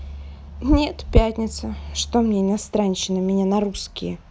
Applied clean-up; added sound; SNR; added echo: none; none; none; none.